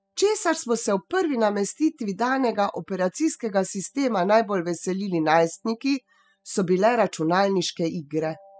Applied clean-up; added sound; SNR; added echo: classical method spectral subtraction.